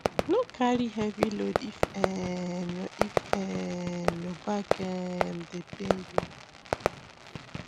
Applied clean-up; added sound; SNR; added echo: none; Fireworks; 0 dB; none.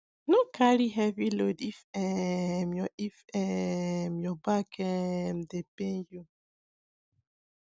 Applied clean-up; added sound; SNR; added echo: none; none; none; none.